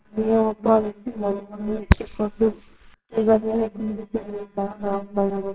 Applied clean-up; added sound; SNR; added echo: neural separator model SepFormer WHAMR!.